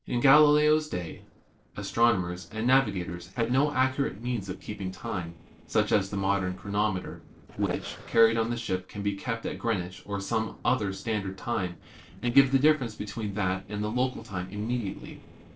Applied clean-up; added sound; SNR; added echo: neural separator model SepFormer DNS4.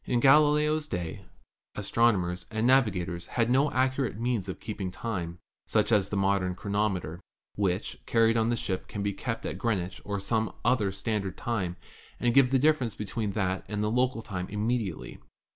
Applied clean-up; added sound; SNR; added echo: none; none; none; none.